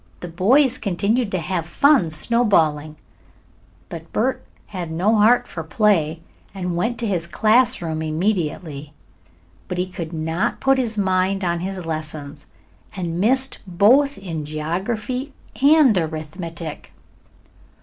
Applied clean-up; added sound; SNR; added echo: none; none; none; none.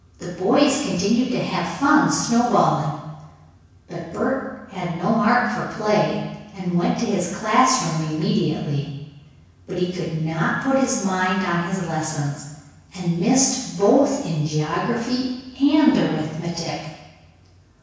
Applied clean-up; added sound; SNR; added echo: none; none; none; reverberation time 1.1 s.